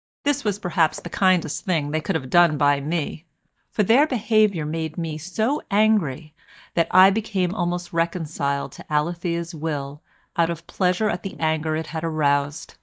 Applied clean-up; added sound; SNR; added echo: neural mask model DeepFilterNet 3.